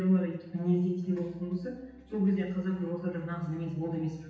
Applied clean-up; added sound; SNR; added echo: none; none; none; reverberation time 0.9 s.